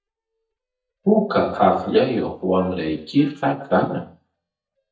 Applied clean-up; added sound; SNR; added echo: neural mask model DeepFilterNet 3.